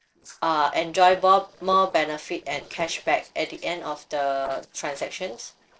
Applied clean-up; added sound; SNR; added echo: neural separator model SepFormer DNS4.